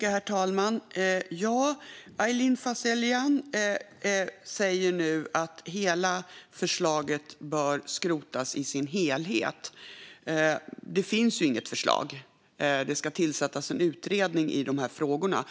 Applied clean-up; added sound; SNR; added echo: none; none; none; none.